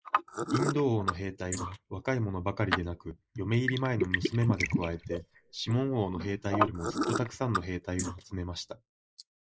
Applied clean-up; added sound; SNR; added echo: neural mask model Resemble Enhance denoiser.